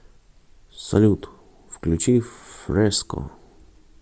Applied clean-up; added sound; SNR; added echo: none; none; none; none.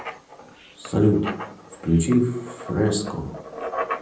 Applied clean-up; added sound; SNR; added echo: none; Writing; 10 dB; reverberation time 0.6 s.